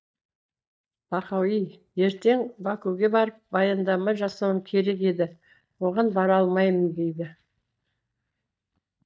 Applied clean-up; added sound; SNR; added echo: neural mask model DeepFilterNet 3.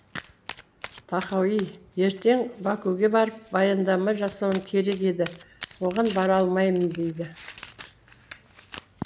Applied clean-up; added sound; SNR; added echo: none; Domestic sounds, home sounds; 18 dB; none.